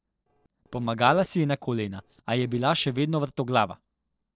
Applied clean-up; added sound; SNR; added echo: neural separator model SepFormer DNS4.